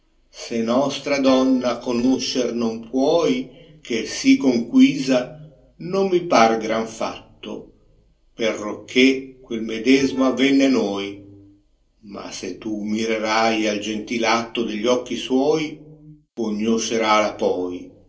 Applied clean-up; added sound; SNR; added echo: neural separator model SepFormer DNS4.